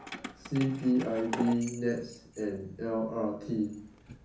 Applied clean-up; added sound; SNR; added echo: none; Keys jangling; 12 dB; reverberation time 0.6 s.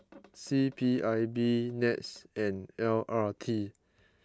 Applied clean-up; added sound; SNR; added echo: none; none; none; none.